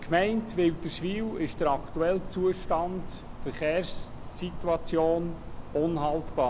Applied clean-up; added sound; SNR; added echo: none; Insect; 6 dB; none.